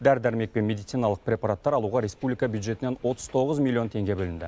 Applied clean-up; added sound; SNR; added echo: none; none; none; none.